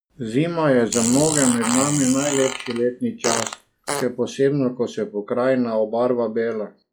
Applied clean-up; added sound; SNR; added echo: classical method log-MMSE.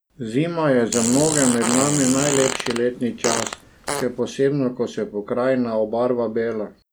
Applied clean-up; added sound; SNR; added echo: none; Fart; 4 dB; none.